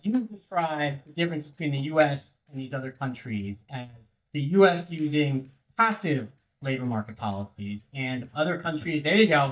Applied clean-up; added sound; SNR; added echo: neural mask model DeepFilterNet 3.